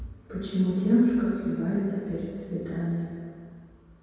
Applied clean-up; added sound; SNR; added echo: none; none; none; reverberation time 2.2 s.